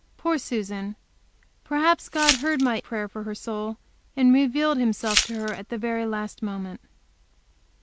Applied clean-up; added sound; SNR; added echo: none; Glass; 2 dB; none.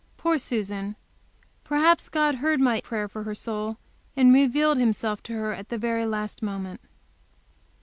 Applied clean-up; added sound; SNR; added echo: none; none; none; none.